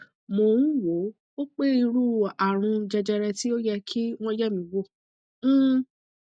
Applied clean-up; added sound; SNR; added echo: none; none; none; none.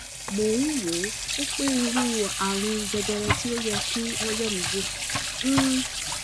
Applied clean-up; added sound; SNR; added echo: none; Sink (filling or washing) / Water tap, faucet; -1 dB; none.